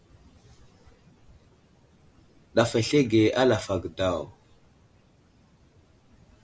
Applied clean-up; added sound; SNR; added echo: none; none; none; none.